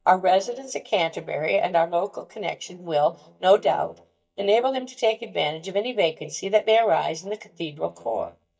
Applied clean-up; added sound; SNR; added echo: neural mask model DeepFilterNet 3.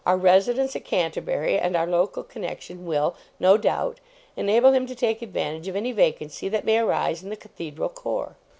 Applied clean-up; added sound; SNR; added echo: none; none; none; none.